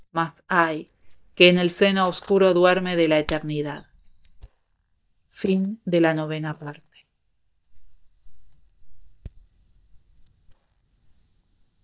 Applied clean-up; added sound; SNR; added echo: neural mask model DeepFilterNet 3.